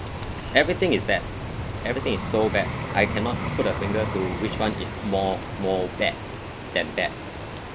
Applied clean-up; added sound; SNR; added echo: none; Rain + Vehicle; 4 dB; none.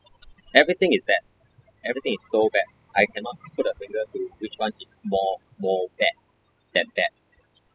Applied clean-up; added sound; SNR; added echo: classical method spectral subtraction.